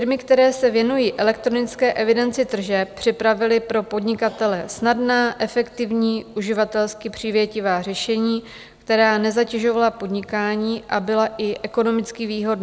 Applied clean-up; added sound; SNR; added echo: none; none; none; none.